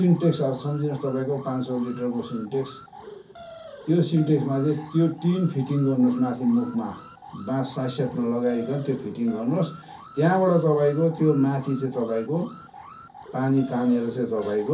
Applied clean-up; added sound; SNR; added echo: none; Alarm; 20 dB; reverberation time 0.3 s.